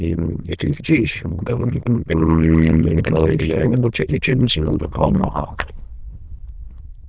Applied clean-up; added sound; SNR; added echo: neural diffusion model UNIVERSE++.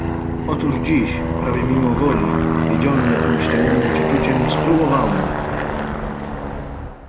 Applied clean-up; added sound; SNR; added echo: none; Aircraft; -2 dB; none.